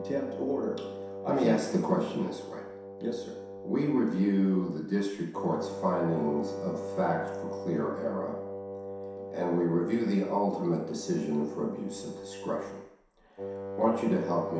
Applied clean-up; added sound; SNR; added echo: none; Wind instrument, woodwind instrument; 9 dB; reverberation time 0.7 s.